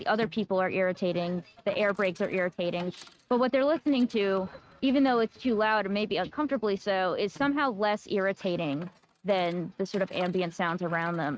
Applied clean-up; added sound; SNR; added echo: neural mask model RNNoise.